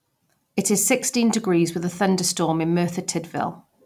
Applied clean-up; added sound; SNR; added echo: none; none; none; none.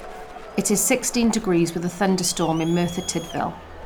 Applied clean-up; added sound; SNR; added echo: none; Crackle + Crowd; 15 dB; none.